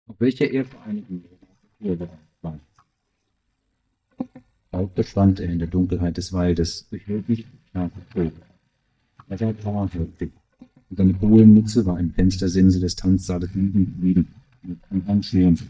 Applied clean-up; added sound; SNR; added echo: neural mask model DeepFilterNet 3.